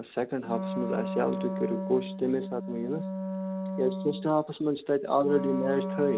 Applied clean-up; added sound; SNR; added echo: none; Wind instrument, woodwind instrument; 5 dB; none.